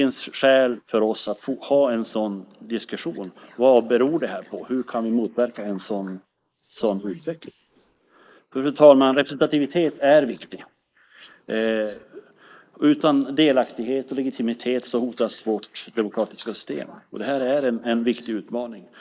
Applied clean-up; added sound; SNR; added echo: neural mask model Resemble Enhance denoiser.